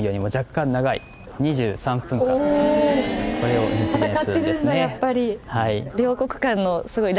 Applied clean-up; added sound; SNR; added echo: none; none; none; none.